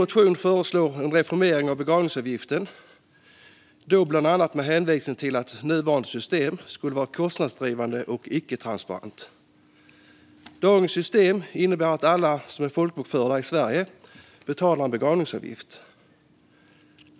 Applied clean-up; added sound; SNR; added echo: none; none; none; none.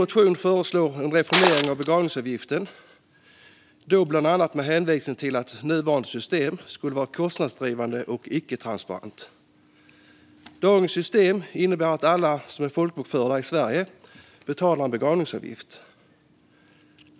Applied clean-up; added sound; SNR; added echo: none; Shatter; -1 dB; none.